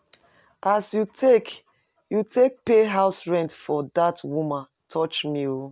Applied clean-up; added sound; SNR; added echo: none; none; none; none.